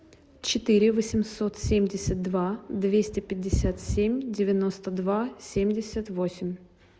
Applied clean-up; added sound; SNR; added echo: none; none; none; none.